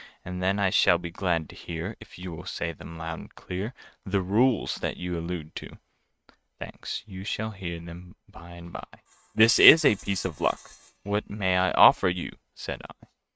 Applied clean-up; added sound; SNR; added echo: neural mask model RNNoise.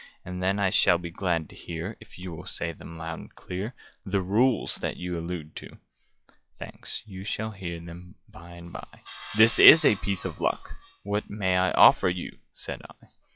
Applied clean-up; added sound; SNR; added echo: classical method log-MMSE.